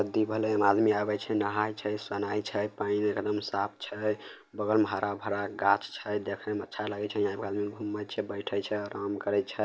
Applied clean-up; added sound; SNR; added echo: none; none; none; none.